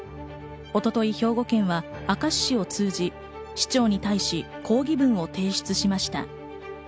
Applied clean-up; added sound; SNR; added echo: none; none; none; none.